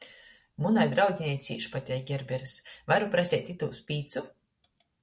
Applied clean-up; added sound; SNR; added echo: none; none; none; none.